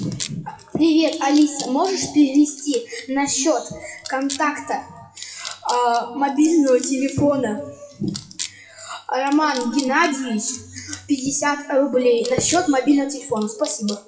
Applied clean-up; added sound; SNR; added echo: classical method WPE with log-MMSE.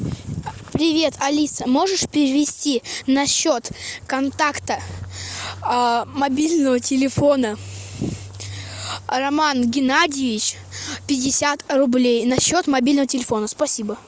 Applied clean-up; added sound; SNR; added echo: none; none; none; none.